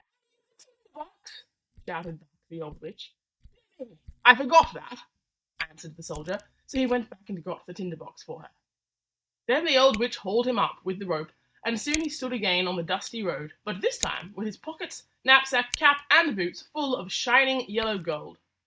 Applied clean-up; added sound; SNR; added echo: neural mask model DeepFilterNet 3.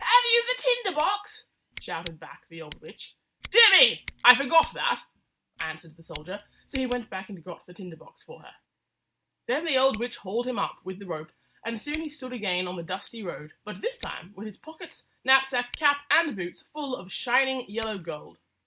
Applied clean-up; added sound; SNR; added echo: none; Scissors; 14 dB; none.